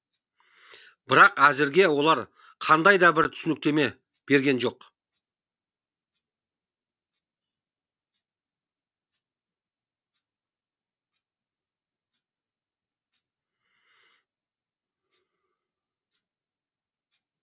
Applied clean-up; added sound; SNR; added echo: none; none; none; none.